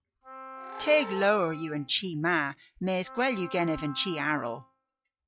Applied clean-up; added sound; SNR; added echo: classical method log-MMSE.